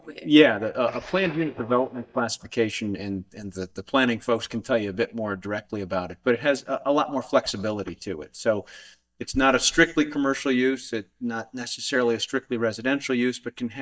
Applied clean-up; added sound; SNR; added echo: neural mask model DeepFilterNet 3.